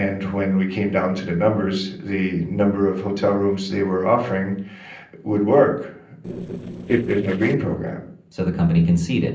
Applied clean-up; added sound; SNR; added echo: neural separator model SepFormer DNS4.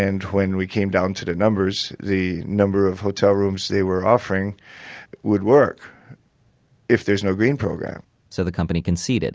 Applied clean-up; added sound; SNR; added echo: none; none; none; none.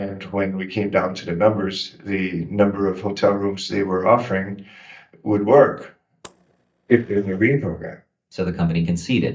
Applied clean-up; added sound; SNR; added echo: neural mask model DeepFilterNet 3.